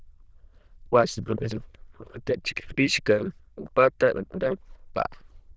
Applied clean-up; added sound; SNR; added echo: neural diffusion model UNIVERSE++.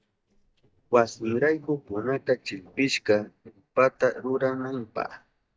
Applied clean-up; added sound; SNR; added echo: neural mask model DeepFilterNet 3.